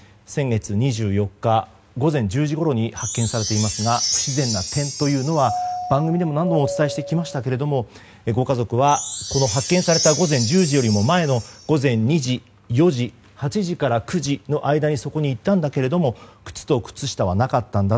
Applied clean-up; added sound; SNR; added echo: none; Chime + Doorbell; 7 dB; none.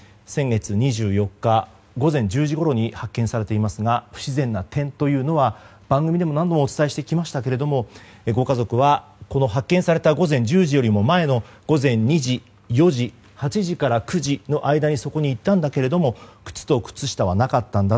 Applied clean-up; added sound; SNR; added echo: none; none; none; none.